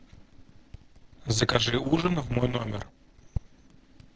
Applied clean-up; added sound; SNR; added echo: neural separator model SepFormer DNS4.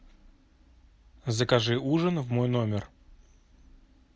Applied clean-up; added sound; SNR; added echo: none; none; none; none.